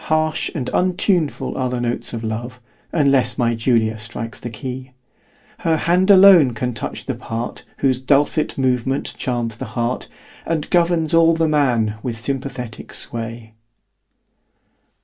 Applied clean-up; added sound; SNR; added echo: none; none; none; none.